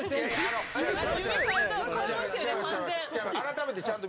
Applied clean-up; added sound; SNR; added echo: none; Thunder; 20 dB; none.